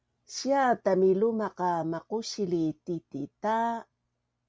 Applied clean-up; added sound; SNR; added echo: none; none; none; none.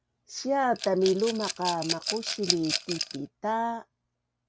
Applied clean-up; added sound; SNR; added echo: none; Rattle / Glass; 4 dB; none.